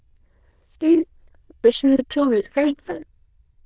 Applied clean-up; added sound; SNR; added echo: neural diffusion model UNIVERSE++.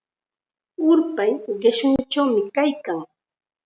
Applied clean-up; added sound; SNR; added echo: none; none; none; none.